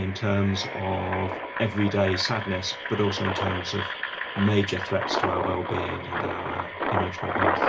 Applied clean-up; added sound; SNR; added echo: none; Engine; 2 dB; reverberation time 0.2 s.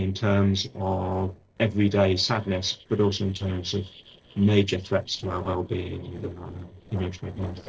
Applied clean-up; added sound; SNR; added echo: neural separator model SepFormer DNS4.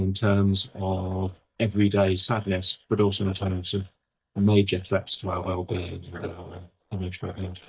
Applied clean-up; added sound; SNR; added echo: neural mask model DeepFilterNet 3.